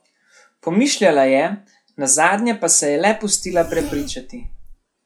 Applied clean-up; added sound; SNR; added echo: classical method log-MMSE.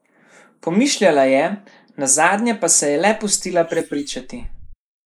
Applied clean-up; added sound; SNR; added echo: neural mask model Resemble Enhance denoiser.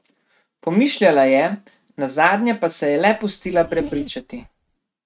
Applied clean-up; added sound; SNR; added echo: neural mask model RNNoise.